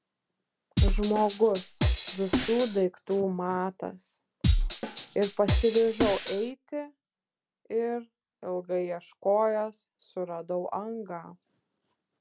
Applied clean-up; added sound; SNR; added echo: none; Drum kit; -3 dB; none.